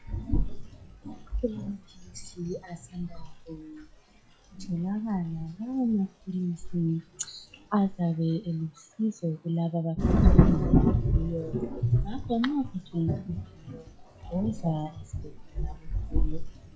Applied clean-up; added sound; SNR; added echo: classical method log-MMSE.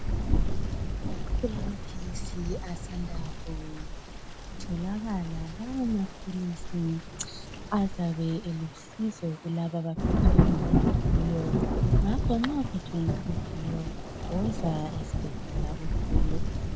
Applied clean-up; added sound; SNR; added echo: none; Thunder / Rain; -5 dB; none.